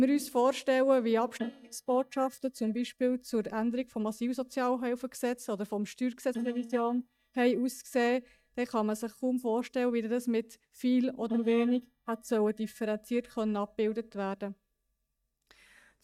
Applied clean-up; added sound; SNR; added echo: neural mask model DeepFilterNet 3.